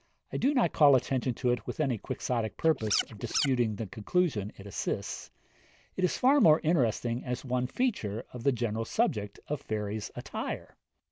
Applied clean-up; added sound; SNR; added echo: none; Scratching (performance technique); 5 dB; none.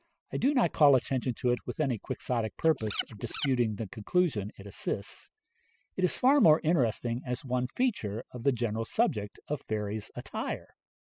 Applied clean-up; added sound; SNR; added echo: classical method spectral subtraction.